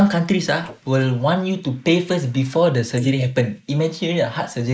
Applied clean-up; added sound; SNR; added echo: neural mask model Resemble Enhance denoiser.